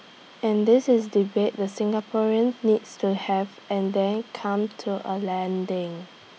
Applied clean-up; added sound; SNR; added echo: none; none; none; none.